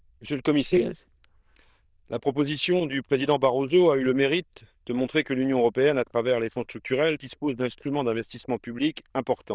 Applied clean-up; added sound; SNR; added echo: neural diffusion model UNIVERSE++.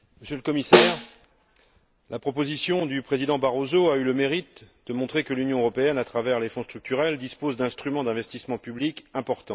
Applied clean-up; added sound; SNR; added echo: none; Snare drum; -3 dB; none.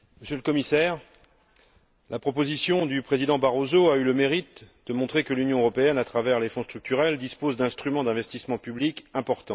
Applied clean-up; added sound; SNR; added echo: none; none; none; none.